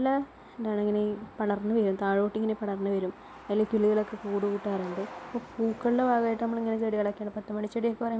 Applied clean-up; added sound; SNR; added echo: none; Truck; 19 dB; none.